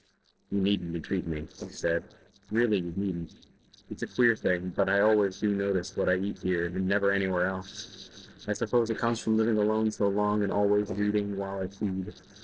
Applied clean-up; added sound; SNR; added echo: neural separator model SepFormer DNS4.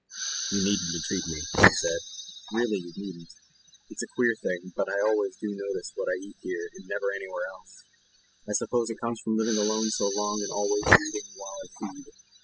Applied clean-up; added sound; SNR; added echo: classical method spectral subtraction.